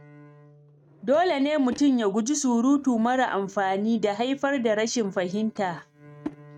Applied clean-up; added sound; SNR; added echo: neural mask model RNNoise.